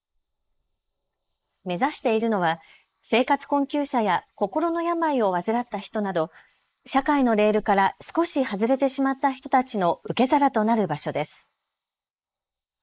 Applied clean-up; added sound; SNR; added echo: neural mask model Resemble Enhance denoiser.